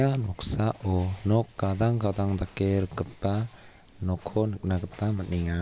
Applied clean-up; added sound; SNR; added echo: none; none; none; none.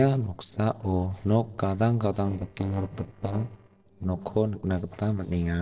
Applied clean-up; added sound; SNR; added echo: neural separator model SepFormer DNS4.